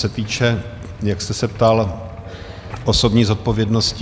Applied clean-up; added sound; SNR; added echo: none; Idling / Engine starting / Motorcycle / Accelerating, revving, vroom; 14 dB; none.